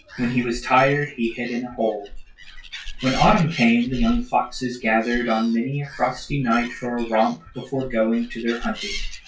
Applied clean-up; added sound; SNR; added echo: classical method WPE with log-MMSE.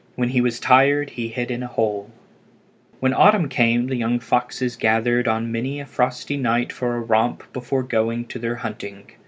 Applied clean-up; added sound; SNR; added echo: none; none; none; none.